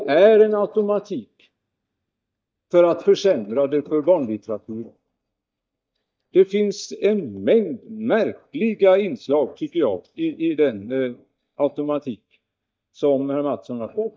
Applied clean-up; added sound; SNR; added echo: neural mask model DeepFilterNet 3.